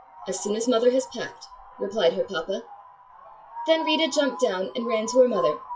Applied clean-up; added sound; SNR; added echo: classical method WPE with log-MMSE.